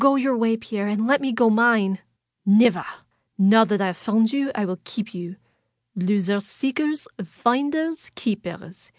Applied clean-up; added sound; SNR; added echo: none; none; none; none.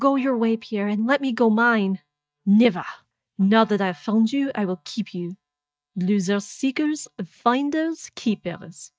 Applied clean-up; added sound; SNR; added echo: neural mask model DeepFilterNet 3.